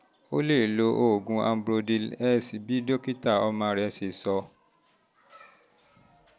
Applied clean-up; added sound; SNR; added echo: none; none; none; none.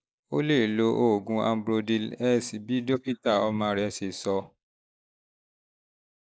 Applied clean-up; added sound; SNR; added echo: neural mask model Resemble Enhance denoiser.